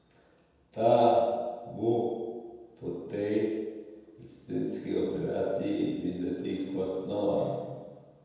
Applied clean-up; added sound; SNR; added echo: none; none; none; reverberation time 1.2 s.